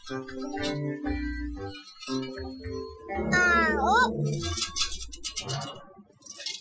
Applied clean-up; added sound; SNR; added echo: classical method Wiener filter.